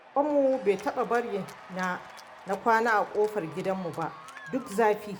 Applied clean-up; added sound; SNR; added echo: none; Applause / Cheering; 18 dB; none.